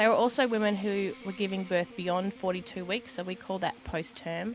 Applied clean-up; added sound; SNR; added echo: none; Sink (filling or washing) / Water tap, faucet + Wind instrument, woodwind instrument; 17 dB; none.